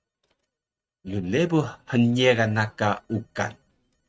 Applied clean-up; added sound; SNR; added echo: neural mask model RNNoise.